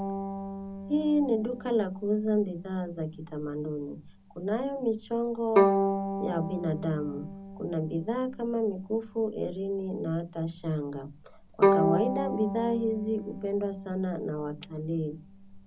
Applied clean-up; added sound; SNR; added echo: none; Bowed string instrument; 2 dB; reverberation time 0.4 s.